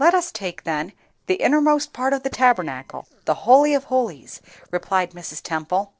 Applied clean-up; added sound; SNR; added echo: neural separator model SepFormer DNS4.